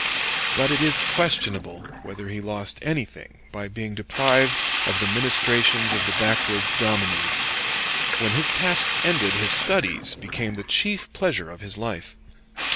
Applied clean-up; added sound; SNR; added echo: none; Sink (filling or washing); 0 dB; none.